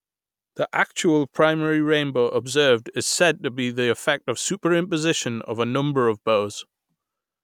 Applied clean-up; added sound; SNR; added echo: none; none; none; none.